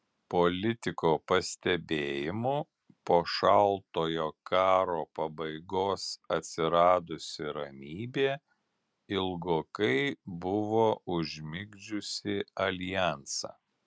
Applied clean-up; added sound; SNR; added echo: none; none; none; none.